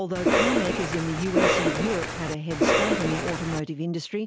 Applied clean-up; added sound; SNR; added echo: none; Cough; -4 dB; none.